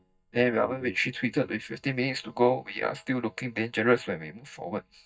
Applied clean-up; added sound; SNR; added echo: neural mask model DeepFilterNet 3.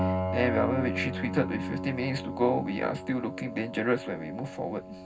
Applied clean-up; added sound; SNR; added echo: none; Piano; 4 dB; reverberation time 0.4 s.